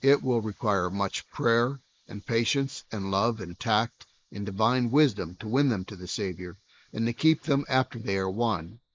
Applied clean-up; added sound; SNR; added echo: neural mask model Resemble Enhance denoiser.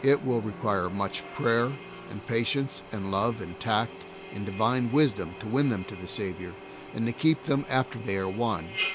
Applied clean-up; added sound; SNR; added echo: none; Drill; 5 dB; none.